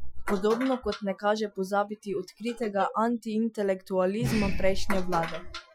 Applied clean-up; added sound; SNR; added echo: classical method Wiener filter.